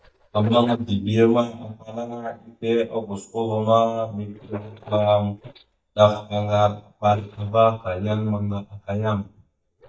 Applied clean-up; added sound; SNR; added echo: neural mask model DeepFilterNet 3.